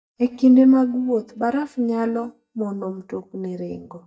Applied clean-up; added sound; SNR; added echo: neural mask model DeepFilterNet 3.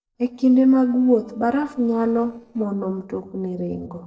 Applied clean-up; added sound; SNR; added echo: neural separator model SepFormer DNS4.